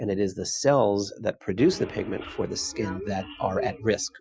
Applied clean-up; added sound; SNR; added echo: classical method Wiener filter.